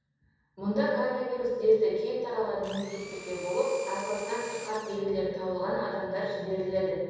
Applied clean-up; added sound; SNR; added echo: none; Domestic sounds, home sounds; 14 dB; reverberation time 1.2 s.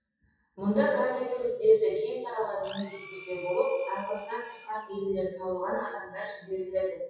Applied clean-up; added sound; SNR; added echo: classical method WPE with log-MMSE.